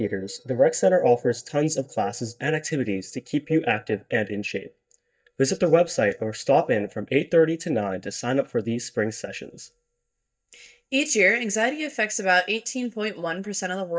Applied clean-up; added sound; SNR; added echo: neural mask model DeepFilterNet 3.